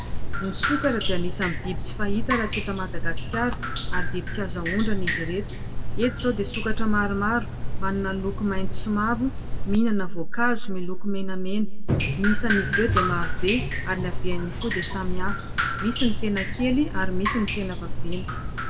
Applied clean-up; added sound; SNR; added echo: none; Drip; -4 dB; reverberation time 1.1 s.